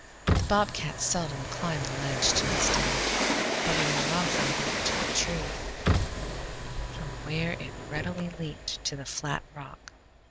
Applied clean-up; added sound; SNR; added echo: none; Car + Train; -3 dB; none.